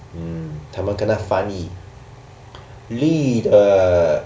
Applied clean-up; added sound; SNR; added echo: none; none; none; none.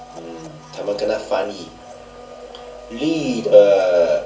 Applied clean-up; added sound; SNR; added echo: none; Domestic sounds, home sounds; 19 dB; reverberation time 0.2 s.